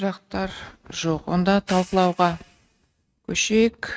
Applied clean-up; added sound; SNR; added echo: neural mask model RNNoise.